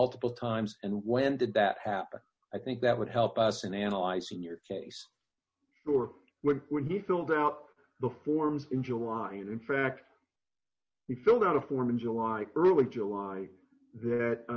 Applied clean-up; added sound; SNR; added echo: none; none; none; none.